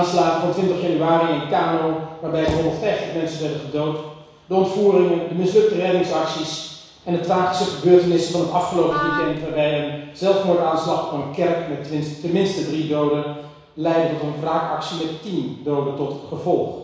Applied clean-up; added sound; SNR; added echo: none; Wind instrument, woodwind instrument; 6 dB; reverberation time 1.1 s.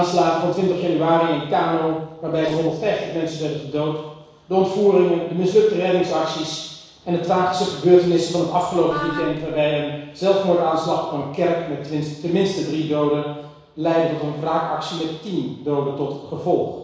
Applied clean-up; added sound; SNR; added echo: neural separator model SepFormer DNS4.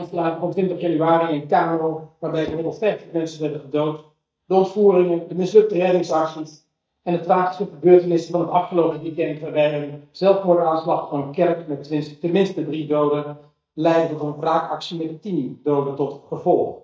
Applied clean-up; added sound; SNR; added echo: neural mask model DeepFilterNet 3.